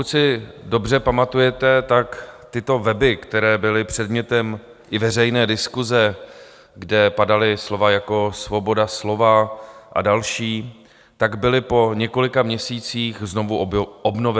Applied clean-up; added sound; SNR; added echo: none; none; none; none.